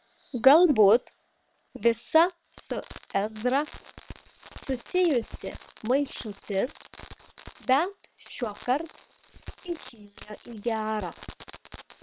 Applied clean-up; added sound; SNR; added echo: neural separator model SepFormer WHAM!.